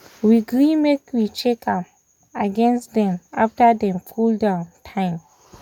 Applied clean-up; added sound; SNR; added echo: none; none; none; none.